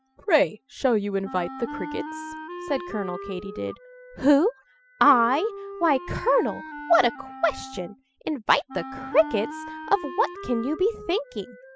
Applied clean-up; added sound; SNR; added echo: classical method spectral subtraction.